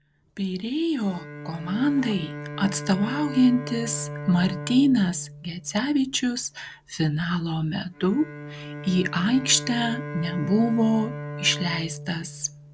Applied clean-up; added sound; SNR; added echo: none; Bowed string instrument; 12 dB; none.